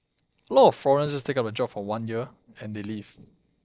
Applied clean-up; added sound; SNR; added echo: neural separator model SepFormer DNS4.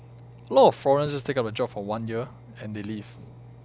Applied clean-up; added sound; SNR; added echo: none; Engine; 20 dB; none.